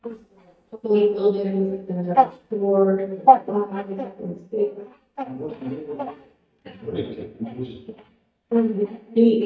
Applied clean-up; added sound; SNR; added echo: neural mask model DeepFilterNet 3.